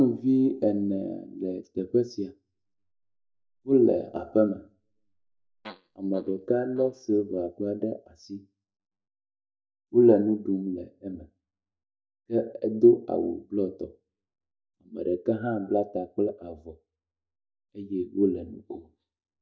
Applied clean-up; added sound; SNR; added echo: neural mask model DeepFilterNet 3.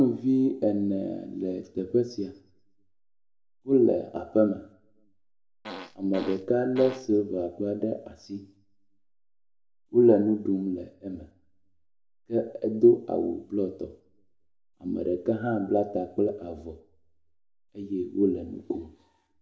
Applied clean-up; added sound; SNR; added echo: none; Fart; 13 dB; reverberation time 0.5 s.